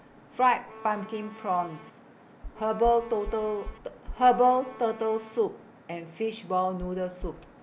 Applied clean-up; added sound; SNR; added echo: none; Bowed string instrument + Knock; 15 dB; none.